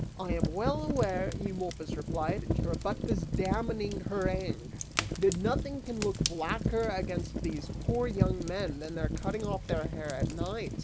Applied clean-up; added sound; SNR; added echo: none; Fire; -1 dB; none.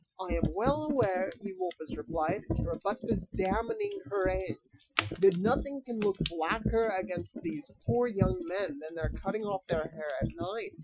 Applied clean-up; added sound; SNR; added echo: classical method Wiener filter.